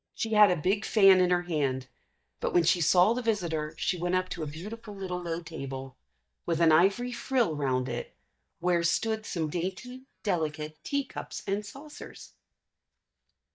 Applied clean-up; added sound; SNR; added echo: neural mask model DeepFilterNet 3.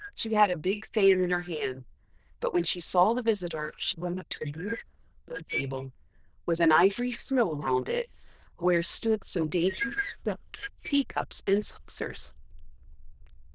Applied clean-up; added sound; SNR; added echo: neural diffusion model UNIVERSE++.